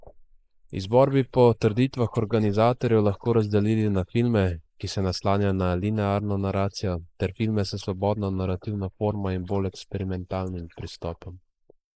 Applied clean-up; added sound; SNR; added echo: neural mask model Resemble Enhance denoiser.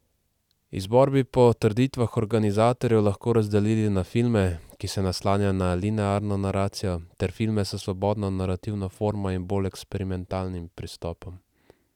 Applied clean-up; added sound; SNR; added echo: none; none; none; none.